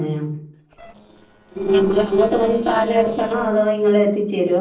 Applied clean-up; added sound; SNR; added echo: neural separator model SepFormer DNS4.